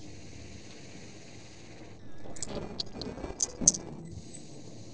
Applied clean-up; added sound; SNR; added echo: neural separator model SepFormer DNS4.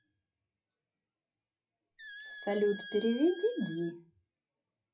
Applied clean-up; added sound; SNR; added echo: classical method WPE with log-MMSE.